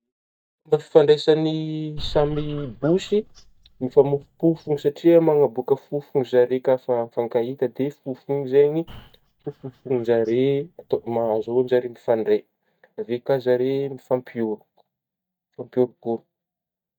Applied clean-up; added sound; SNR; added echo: neural mask model DeepFilterNet 3.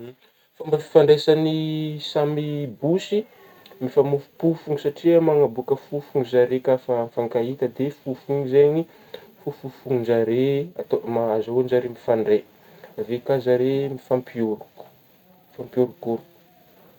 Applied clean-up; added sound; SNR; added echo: none; none; none; none.